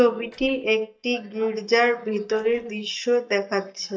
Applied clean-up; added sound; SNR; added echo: neural mask model DeepFilterNet 3.